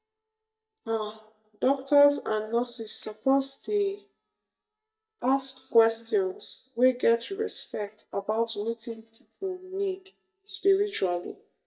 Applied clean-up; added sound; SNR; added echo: neural mask model DeepFilterNet 3.